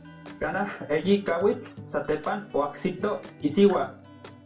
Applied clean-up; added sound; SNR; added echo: none; Acoustic guitar; 18 dB; reverberation time 0.3 s.